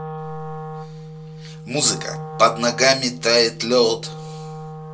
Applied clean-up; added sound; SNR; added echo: none; Wind instrument, woodwind instrument; 11 dB; reverberation time 0.2 s.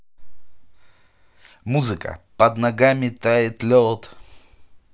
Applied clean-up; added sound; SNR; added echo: none; none; none; none.